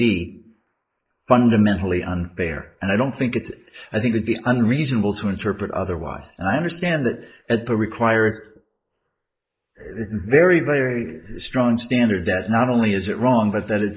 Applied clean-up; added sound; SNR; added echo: neural mask model Resemble Enhance denoiser.